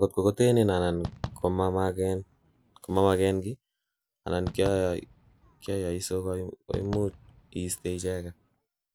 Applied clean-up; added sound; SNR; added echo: none; Fireworks; 14 dB; none.